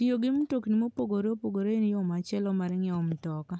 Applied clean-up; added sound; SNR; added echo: none; none; none; none.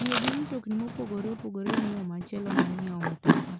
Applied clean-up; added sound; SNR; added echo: none; Chewing, mastication; -3 dB; none.